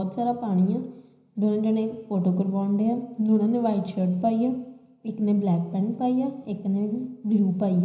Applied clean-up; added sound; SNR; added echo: none; none; none; reverberation time 0.9 s.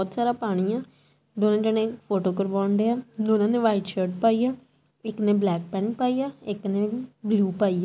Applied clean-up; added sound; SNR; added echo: none; none; none; none.